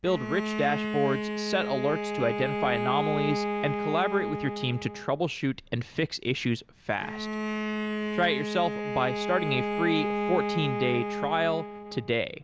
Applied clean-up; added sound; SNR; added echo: none; Bowed string instrument; 3 dB; none.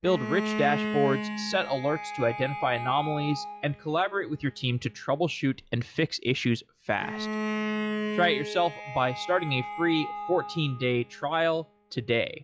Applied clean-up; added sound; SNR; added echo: classical method log-MMSE.